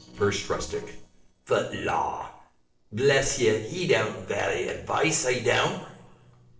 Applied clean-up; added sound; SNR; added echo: neural separator model SepFormer DNS4.